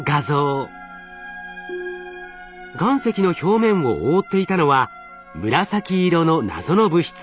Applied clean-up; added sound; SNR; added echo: none; none; none; none.